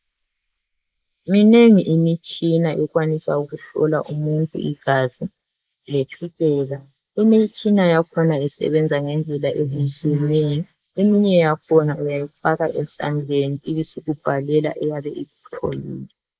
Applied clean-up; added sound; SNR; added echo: neural mask model Resemble Enhance denoiser.